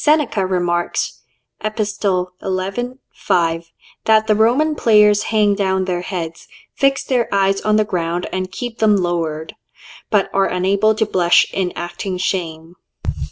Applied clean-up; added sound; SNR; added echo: none; none; none; none.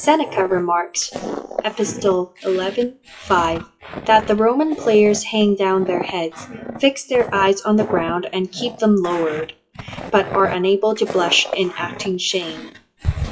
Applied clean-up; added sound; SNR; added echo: classical method WPE with log-MMSE.